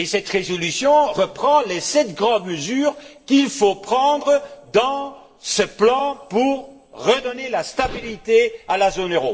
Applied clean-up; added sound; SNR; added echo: neural separator model SepFormer DNS4.